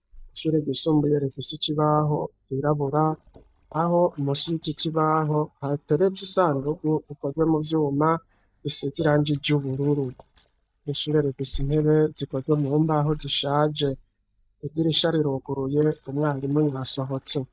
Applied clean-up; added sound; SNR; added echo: neural mask model DeepFilterNet 3.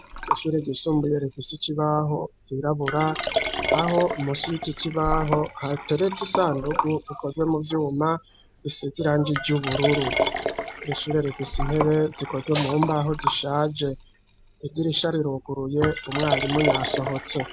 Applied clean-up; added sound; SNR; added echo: none; Liquid; 5 dB; none.